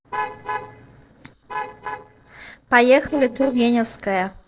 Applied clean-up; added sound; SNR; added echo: neural separator model SepFormer DNS4.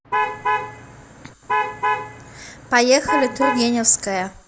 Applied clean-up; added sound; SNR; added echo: none; Alarm / Truck; 2 dB; none.